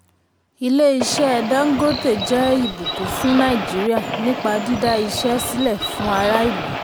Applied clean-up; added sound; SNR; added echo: none; Bird; 6 dB; none.